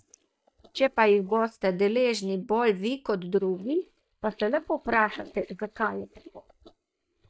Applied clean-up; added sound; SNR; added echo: neural mask model DeepFilterNet 3.